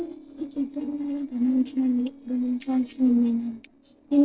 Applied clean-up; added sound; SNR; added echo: neural separator model SepFormer DNS4.